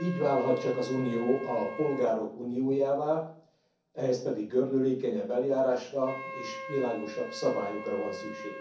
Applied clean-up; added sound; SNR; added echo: none; Wind instrument, woodwind instrument; 14 dB; reverberation time 0.6 s.